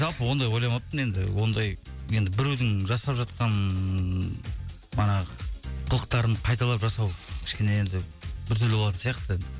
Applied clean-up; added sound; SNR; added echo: none; none; none; none.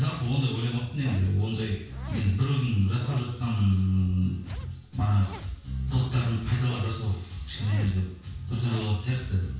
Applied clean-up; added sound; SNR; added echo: none; Zipper (clothing); 20 dB; reverberation time 0.6 s.